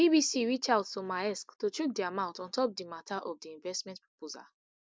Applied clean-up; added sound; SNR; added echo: none; none; none; none.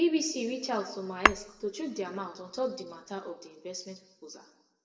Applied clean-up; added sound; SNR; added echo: none; Tap / Hammer; -1 dB; reverberation time 0.8 s.